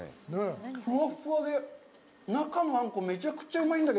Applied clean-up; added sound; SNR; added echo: none; none; none; none.